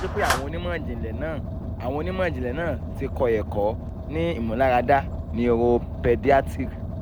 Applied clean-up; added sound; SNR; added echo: none; Clapping + Car; 5 dB; none.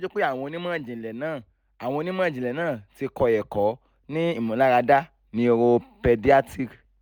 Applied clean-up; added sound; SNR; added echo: none; none; none; none.